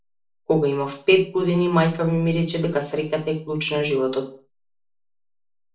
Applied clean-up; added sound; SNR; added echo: none; none; none; reverberation time 0.4 s.